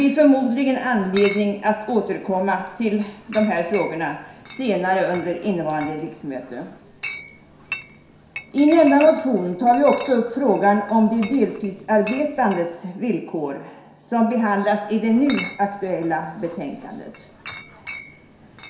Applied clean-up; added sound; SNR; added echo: none; Chatter / Chink, clink; 18 dB; reverberation time 0.7 s.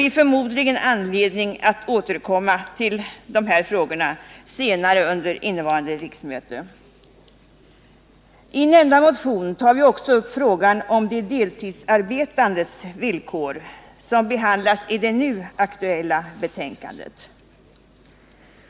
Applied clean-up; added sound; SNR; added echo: none; none; none; none.